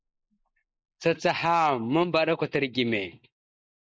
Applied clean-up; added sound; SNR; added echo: neural mask model Resemble Enhance denoiser.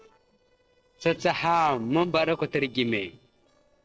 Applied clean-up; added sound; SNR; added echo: neural separator model SepFormer DNS4.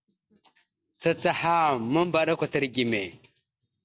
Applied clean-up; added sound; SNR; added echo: none; none; none; none.